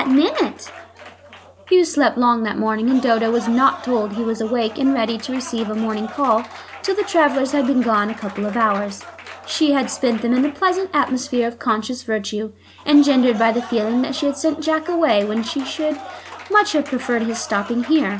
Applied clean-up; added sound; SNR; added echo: none; Applause; 17 dB; none.